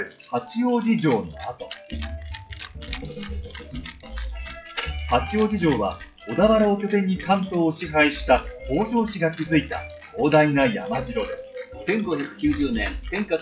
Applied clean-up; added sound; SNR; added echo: classical method WPE with log-MMSE.